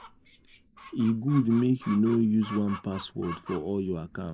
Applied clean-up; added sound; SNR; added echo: neural mask model Resemble Enhance denoiser.